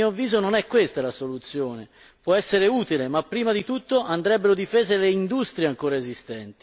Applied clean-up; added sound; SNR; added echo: none; none; none; none.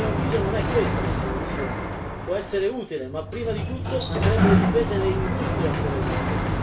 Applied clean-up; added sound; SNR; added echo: none; Sliding door; -4 dB; reverberation time 0.3 s.